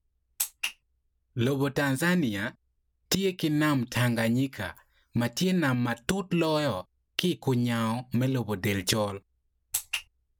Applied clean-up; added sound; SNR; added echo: none; none; none; none.